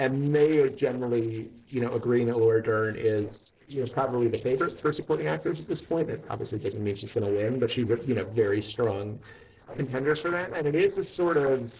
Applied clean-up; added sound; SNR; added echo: neural separator model SepFormer DNS4.